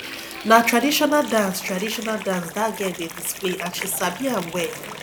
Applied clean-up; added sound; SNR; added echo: none; Water; 12 dB; none.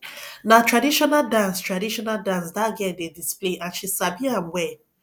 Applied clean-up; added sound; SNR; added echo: none; none; none; none.